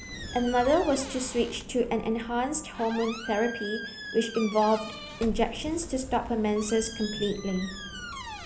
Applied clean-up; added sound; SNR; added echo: none; Sliding door + Squeak; 11 dB; none.